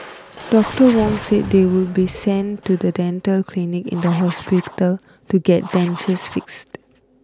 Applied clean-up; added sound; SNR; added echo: none; Writing + Crushing; 15 dB; none.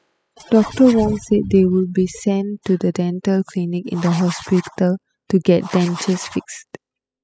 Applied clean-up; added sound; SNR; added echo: classical method spectral subtraction.